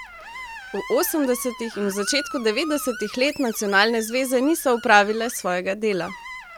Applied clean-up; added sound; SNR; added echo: none; Screech; 15 dB; none.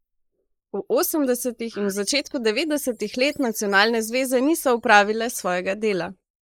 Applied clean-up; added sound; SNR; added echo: neural mask model Resemble Enhance denoiser.